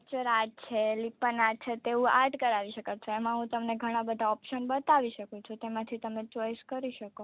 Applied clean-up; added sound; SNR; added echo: none; none; none; none.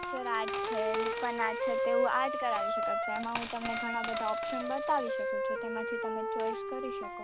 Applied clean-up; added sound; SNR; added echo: none; Wind instrument, woodwind instrument + Coin (dropping); -4 dB; none.